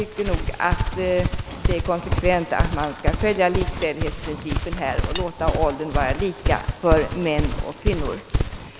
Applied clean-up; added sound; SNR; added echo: none; Livestock, farm animals, working animals; 0 dB; none.